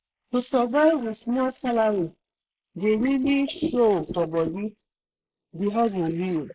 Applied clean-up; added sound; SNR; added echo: neural mask model Resemble Enhance denoiser.